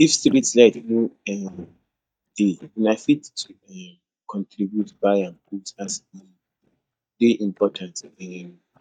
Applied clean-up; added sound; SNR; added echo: neural mask model DeepFilterNet 3.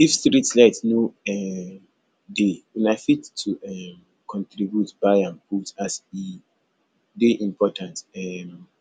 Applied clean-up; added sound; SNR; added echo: none; none; none; none.